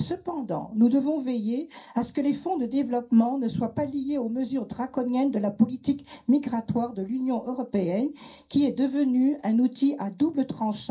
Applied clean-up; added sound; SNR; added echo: none; none; none; reverberation time 0.3 s.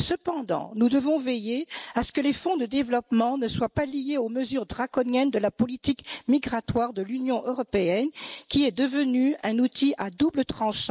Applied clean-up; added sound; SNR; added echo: none; none; none; none.